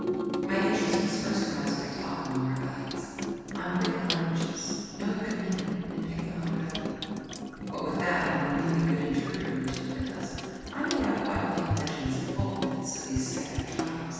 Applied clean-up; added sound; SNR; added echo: none; Sink (filling or washing) / Water tap, faucet; 3 dB; reverberation time 2.1 s.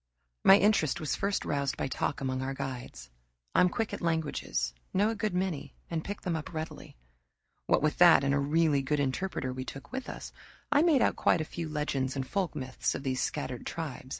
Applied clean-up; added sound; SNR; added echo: none; none; none; none.